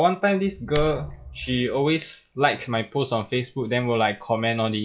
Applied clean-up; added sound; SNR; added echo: classical method log-MMSE.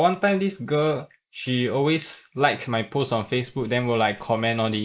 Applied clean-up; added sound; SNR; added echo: neural mask model Resemble Enhance denoiser.